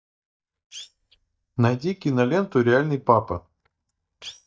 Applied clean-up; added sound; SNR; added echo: neural mask model DeepFilterNet 3.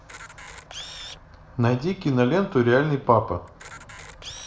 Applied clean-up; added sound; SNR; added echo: neural separator model SepFormer DNS4.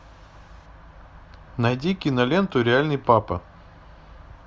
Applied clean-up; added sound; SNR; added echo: none; none; none; none.